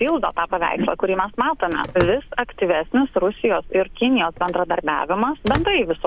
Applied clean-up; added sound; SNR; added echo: none; Telephone; 14 dB; none.